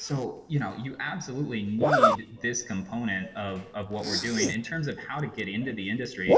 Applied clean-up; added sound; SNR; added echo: none; Zipper (clothing); -2 dB; reverberation time 2.2 s.